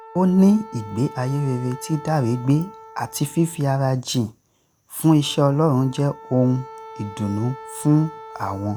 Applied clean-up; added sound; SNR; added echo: none; Wind instrument, woodwind instrument; 18 dB; none.